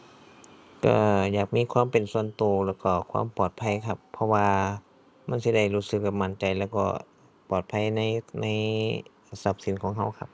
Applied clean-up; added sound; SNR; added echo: none; none; none; none.